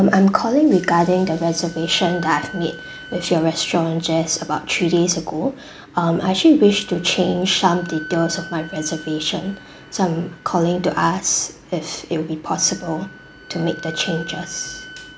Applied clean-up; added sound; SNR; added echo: none; Wind instrument, woodwind instrument; 19 dB; none.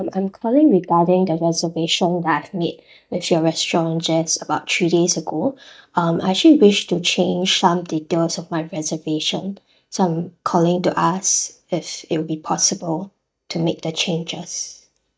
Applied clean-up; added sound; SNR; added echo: neural mask model DeepFilterNet 3.